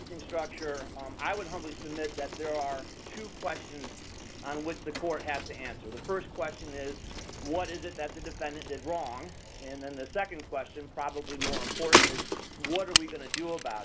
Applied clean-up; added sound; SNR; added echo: none; Bicycle; -2 dB; none.